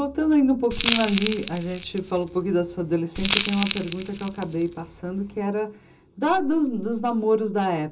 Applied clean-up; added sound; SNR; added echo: none; Crackle; 7 dB; reverberation time 0.2 s.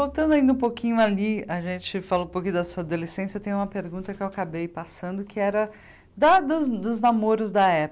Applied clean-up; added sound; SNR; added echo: none; none; none; none.